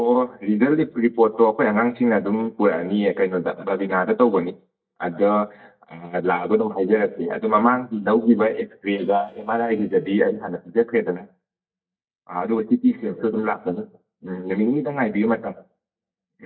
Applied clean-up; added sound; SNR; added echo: neural mask model DeepFilterNet 3.